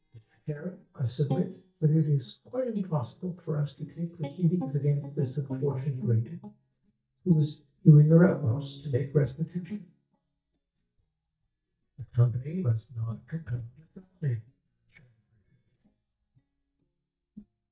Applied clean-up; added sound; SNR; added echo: neural mask model DeepFilterNet 3.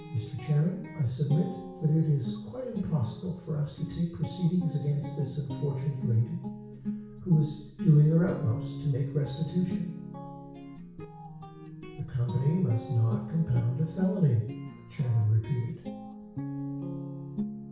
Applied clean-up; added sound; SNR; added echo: none; Guitar; 10 dB; reverberation time 0.6 s.